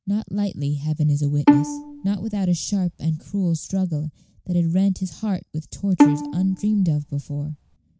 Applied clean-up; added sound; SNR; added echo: none; Bowed string instrument; 0 dB; none.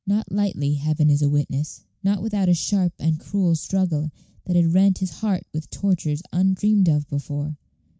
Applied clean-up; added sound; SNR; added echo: none; none; none; none.